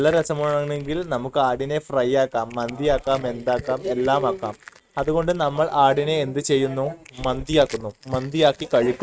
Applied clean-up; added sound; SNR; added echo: neural mask model RNNoise.